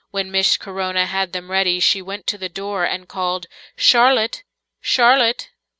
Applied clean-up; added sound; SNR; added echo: none; none; none; none.